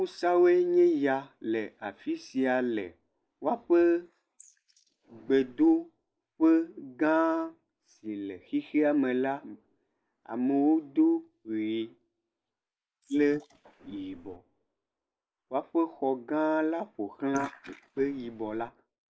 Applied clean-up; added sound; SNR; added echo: neural mask model Resemble Enhance denoiser.